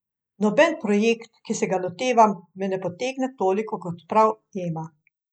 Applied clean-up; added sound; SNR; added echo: neural mask model Resemble Enhance denoiser.